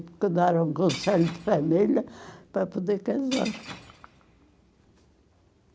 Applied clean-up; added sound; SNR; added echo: none; Shatter / Crushing; 17 dB; none.